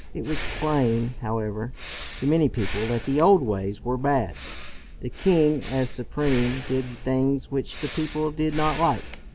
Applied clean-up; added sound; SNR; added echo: none; Breathing; 8 dB; none.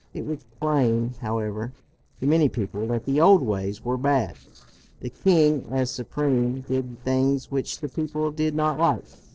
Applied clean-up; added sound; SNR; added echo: neural separator model SepFormer DNS4.